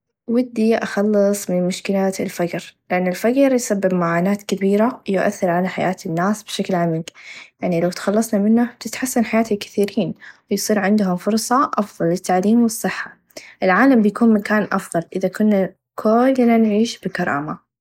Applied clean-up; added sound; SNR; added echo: neural mask model Resemble Enhance denoiser.